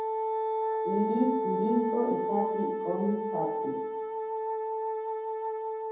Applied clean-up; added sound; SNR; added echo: none; Wind instrument, woodwind instrument; -2 dB; reverberation time 0.9 s.